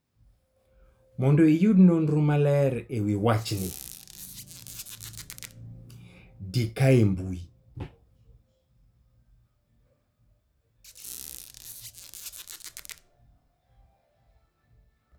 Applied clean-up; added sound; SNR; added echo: none; Squeak; 16 dB; none.